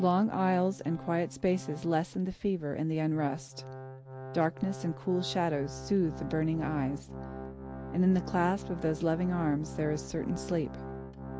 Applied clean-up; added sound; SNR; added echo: none; Organ; 12 dB; none.